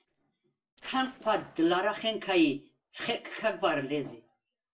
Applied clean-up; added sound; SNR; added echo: neural separator model SepFormer DNS4.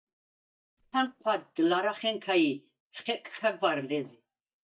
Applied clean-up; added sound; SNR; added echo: neural mask model DeepFilterNet 3.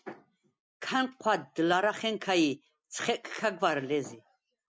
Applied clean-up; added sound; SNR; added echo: none; none; none; none.